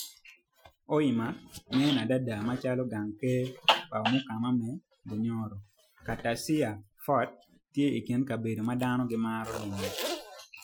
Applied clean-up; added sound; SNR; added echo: classical method Wiener filter.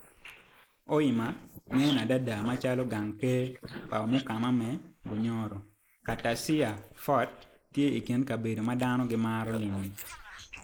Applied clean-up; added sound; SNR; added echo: neural mask model Resemble Enhance denoiser.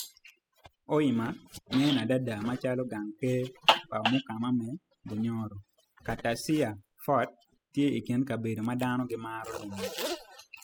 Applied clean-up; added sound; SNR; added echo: classical method spectral subtraction.